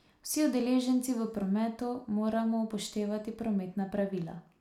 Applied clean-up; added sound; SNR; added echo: none; none; none; reverberation time 0.4 s.